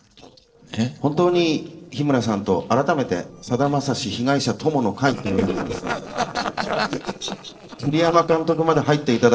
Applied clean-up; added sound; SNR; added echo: neural separator model SepFormer DNS4.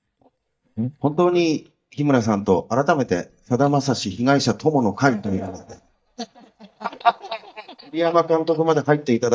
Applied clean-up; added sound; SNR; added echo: neural mask model DeepFilterNet 3.